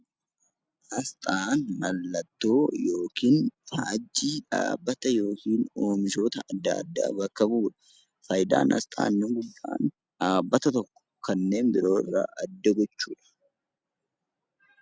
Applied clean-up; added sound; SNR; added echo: none; none; none; none.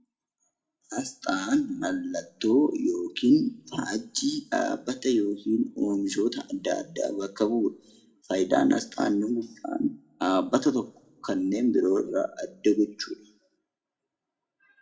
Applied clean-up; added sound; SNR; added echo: none; none; none; reverberation time 0.3 s.